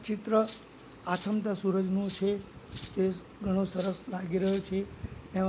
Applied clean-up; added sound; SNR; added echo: none; Cutlery, silverware; 12 dB; none.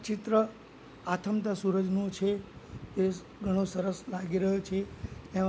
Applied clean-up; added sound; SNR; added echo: none; none; none; none.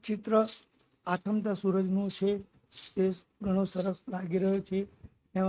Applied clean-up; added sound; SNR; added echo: neural mask model RNNoise.